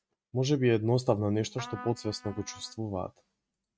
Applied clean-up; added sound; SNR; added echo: neural mask model RNNoise.